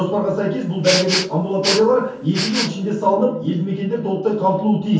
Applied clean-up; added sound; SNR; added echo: none; Respiratory sounds; 6 dB; reverberation time 0.6 s.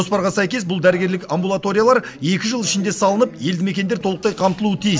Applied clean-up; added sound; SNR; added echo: none; none; none; none.